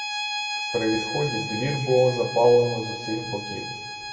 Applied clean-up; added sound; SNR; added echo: none; Bowed string instrument; 7 dB; reverberation time 1.6 s.